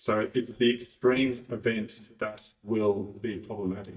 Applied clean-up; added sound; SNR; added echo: neural mask model DeepFilterNet 3.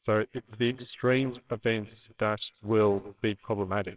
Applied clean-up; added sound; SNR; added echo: neural separator model SepFormer WHAMR!.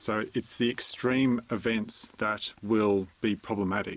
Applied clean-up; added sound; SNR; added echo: none; none; none; none.